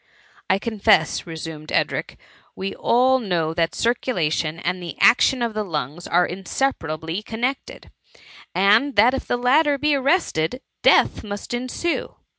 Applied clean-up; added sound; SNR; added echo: none; none; none; none.